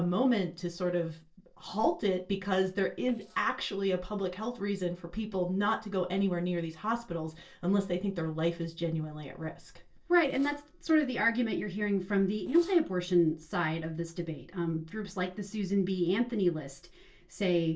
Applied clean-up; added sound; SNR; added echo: neural separator model SepFormer DNS4.